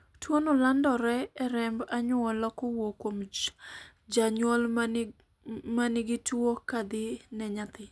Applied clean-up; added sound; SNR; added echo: none; none; none; none.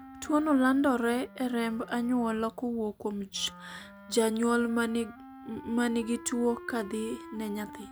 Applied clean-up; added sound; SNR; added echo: none; Wind instrument, woodwind instrument; 18 dB; none.